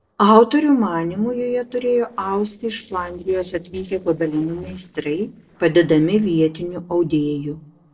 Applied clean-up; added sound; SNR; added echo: neural separator model SepFormer DNS4.